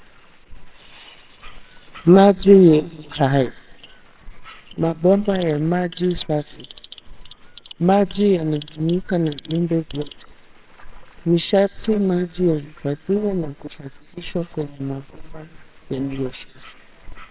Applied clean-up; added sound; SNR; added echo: neural separator model SepFormer WHAMR!.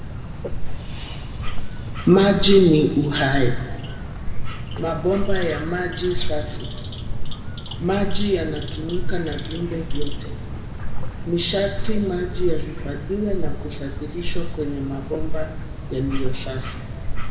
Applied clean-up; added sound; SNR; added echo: none; Bird / Insect; -1 dB; reverberation time 1.4 s.